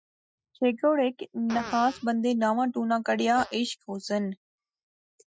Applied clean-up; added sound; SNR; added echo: classical method Wiener filter.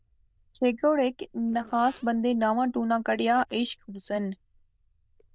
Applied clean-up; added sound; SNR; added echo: neural diffusion model UNIVERSE++.